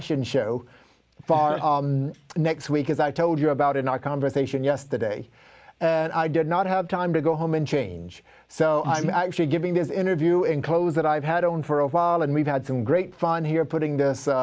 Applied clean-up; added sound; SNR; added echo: none; none; none; none.